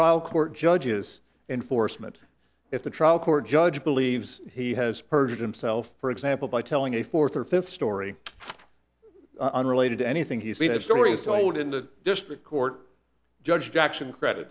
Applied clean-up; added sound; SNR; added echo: none; none; none; none.